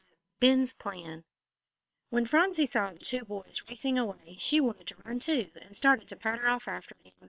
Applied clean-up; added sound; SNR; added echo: neural separator model SepFormer WHAM!.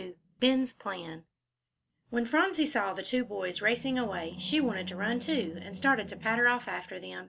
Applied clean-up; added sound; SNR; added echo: none; Animal; 16 dB; none.